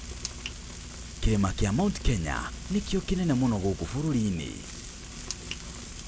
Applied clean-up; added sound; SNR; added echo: none; Frying (food); 10 dB; none.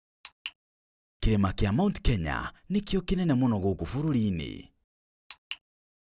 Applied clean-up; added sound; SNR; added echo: none; none; none; none.